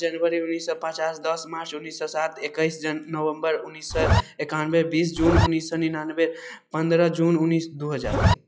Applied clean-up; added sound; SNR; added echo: classical method log-MMSE.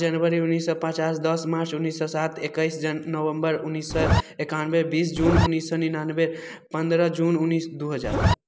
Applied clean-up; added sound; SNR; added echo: none; Zipper (clothing); -4 dB; none.